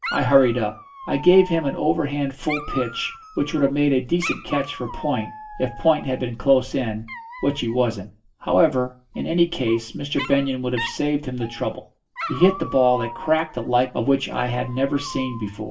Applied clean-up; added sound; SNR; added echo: none; Dog; 14 dB; reverberation time 0.2 s.